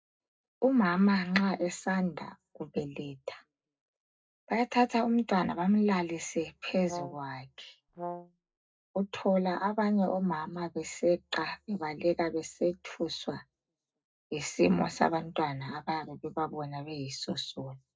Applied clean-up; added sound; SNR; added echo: neural separator model SepFormer DNS4.